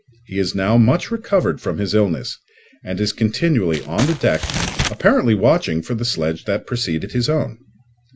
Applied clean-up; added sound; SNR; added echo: none; Crumpling, crinkling; 6 dB; none.